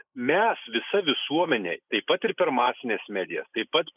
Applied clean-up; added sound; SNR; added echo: neural mask model Resemble Enhance denoiser.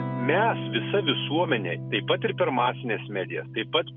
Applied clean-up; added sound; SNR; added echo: none; Electric guitar / Strum; 7 dB; none.